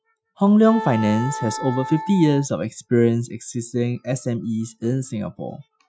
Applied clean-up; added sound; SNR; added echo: classical method Wiener filter.